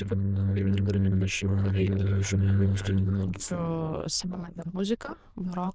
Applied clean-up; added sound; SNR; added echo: neural diffusion model UNIVERSE++.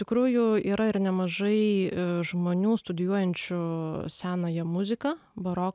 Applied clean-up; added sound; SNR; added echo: none; none; none; none.